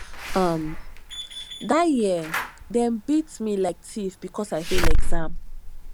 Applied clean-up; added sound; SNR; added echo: none; Slam / Alarm; -3 dB; none.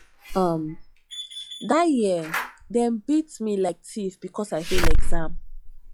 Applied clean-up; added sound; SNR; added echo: classical method log-MMSE.